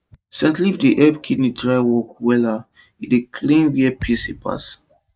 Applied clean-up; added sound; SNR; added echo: neural mask model DeepFilterNet 3.